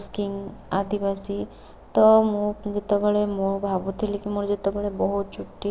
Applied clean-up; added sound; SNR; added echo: none; none; none; none.